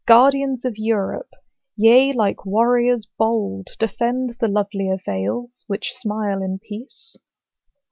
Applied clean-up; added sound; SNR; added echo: none; none; none; none.